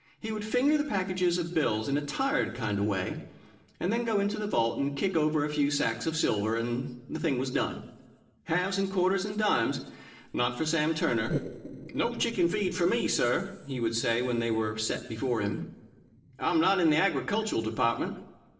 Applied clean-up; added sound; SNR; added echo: neural separator model SepFormer DNS4.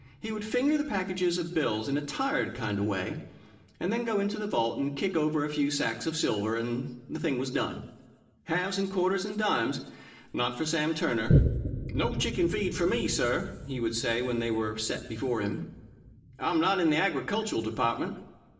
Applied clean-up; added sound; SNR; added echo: none; Boom; 7 dB; reverberation time 1.2 s.